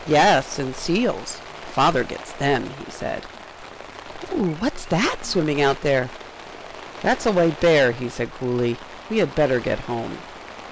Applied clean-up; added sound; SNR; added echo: none; Rain; 15 dB; none.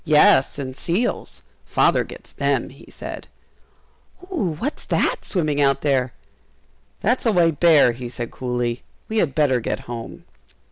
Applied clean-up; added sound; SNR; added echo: none; none; none; none.